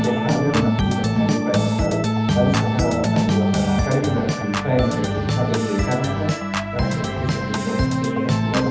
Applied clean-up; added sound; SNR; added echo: none; Organ; -3 dB; reverberation time 1.3 s.